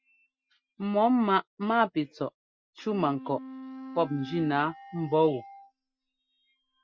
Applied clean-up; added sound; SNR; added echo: classical method Wiener filter.